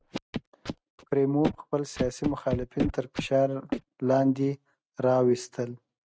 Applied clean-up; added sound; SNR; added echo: neural mask model RNNoise.